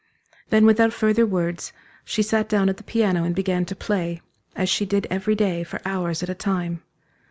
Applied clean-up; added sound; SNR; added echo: none; none; none; none.